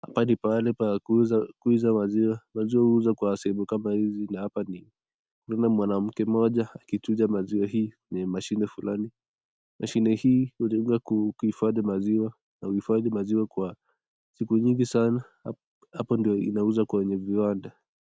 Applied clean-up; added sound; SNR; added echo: none; none; none; none.